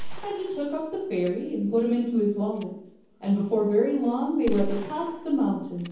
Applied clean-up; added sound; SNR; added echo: none; Gunshot, gunfire; 10 dB; reverberation time 0.9 s.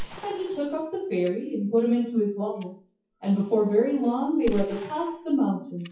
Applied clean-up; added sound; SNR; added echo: classical method WPE with log-MMSE.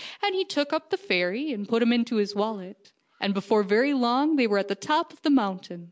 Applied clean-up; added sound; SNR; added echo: none; none; none; none.